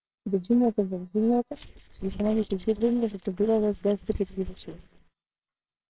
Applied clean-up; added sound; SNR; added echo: neural separator model SepFormer WHAMR!.